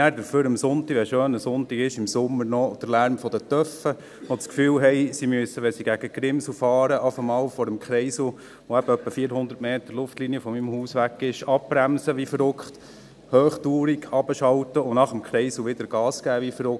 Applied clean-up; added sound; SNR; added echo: none; none; none; none.